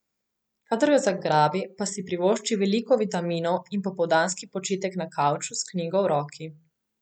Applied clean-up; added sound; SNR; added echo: none; none; none; none.